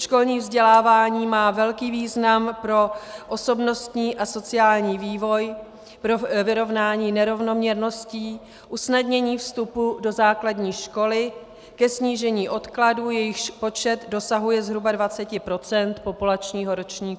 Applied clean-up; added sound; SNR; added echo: none; none; none; none.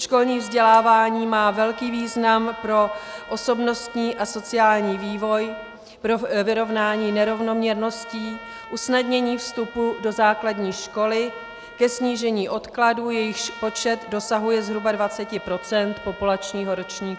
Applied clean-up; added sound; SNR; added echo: none; Trumpet; 17 dB; none.